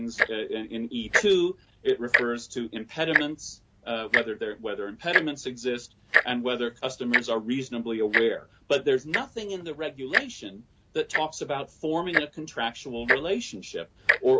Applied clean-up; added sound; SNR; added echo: none; Tick-tock; 2 dB; none.